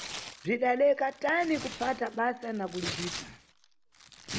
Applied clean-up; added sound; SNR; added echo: none; Tearing; 11 dB; none.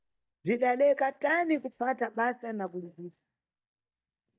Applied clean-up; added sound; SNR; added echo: neural mask model DeepFilterNet 3.